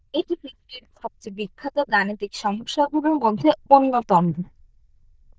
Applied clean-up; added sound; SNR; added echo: neural diffusion model UNIVERSE++.